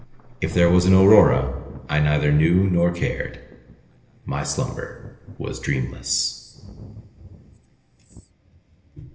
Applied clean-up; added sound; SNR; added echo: none; Thunder; 18 dB; reverberation time 1.4 s.